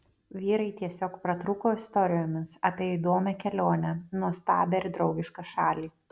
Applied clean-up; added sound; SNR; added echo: none; none; none; none.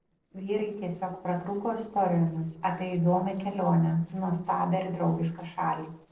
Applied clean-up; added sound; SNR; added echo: neural separator model SepFormer DNS4.